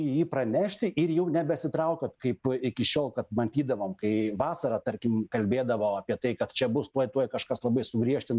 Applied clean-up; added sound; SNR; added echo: none; none; none; none.